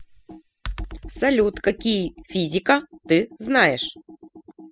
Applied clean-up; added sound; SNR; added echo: classical method spectral subtraction.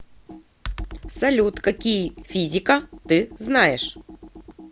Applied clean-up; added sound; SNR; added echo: none; Computer keyboard; 15 dB; none.